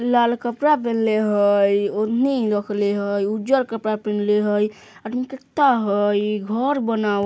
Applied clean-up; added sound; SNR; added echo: none; none; none; none.